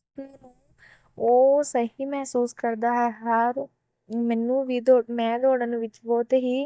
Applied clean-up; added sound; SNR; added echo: neural mask model DeepFilterNet 3.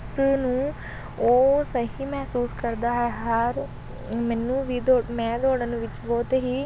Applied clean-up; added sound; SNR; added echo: none; Engine; 15 dB; none.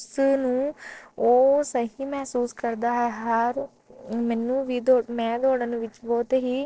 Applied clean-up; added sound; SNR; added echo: neural separator model SepFormer DNS4.